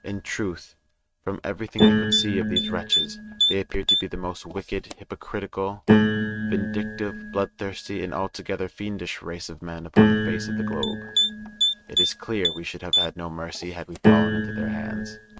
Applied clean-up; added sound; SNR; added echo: neural mask model RNNoise.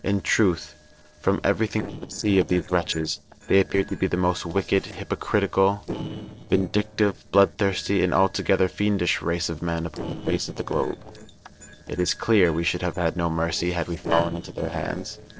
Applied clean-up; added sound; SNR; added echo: neural separator model SepFormer DNS4.